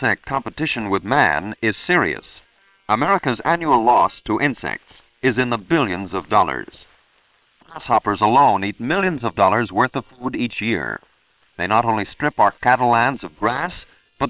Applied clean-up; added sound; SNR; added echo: neural separator model SepFormer WHAM!.